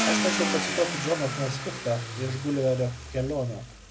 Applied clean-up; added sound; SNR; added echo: none; Car; 2 dB; none.